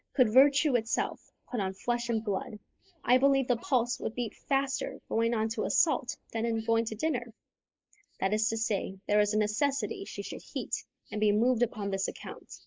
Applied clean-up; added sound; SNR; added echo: neural mask model Resemble Enhance denoiser.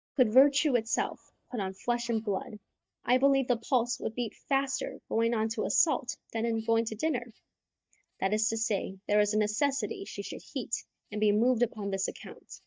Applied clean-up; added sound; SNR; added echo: neural mask model DeepFilterNet 3.